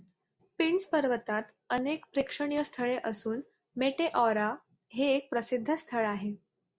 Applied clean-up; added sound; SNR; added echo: none; none; none; none.